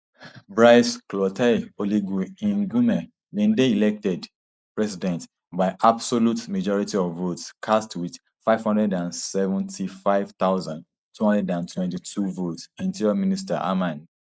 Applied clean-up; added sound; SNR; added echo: neural mask model Resemble Enhance denoiser.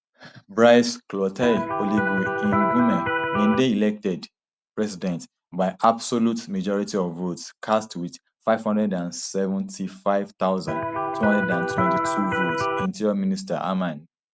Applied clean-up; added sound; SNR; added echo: none; Electric guitar; 0 dB; none.